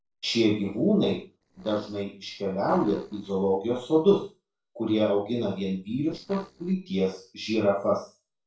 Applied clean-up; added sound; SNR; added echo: neural separator model SepFormer DNS4.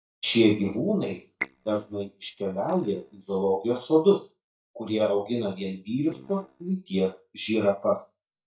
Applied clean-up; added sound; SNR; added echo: neural mask model DeepFilterNet 3.